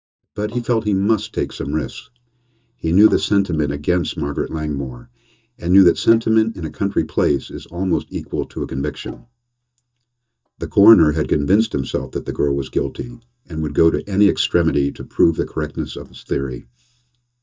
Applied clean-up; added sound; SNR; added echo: neural mask model DeepFilterNet 3.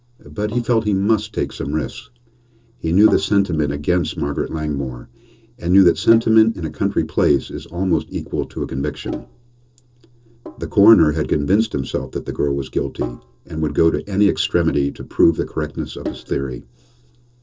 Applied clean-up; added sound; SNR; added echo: neural separator model SepFormer DNS4.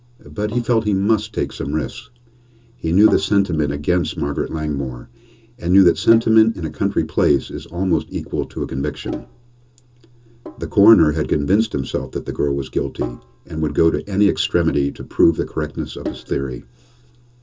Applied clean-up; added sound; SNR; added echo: none; Sink (filling or washing); 19 dB; reverberation time 0.2 s.